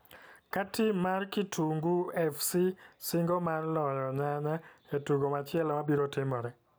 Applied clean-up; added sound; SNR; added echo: none; none; none; none.